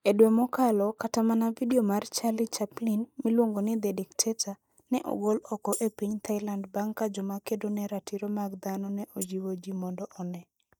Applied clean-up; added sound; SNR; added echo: neural mask model DeepFilterNet 3.